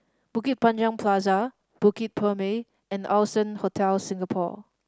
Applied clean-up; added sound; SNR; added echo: none; none; none; none.